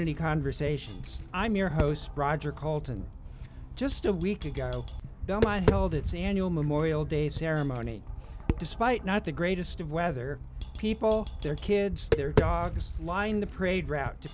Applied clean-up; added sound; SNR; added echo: none; Tap; 4 dB; none.